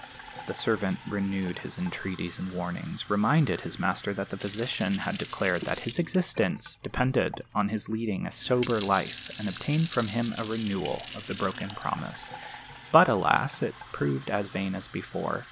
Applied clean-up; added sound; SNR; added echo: none; Fill (with liquid) / Sink (filling or washing); 10 dB; none.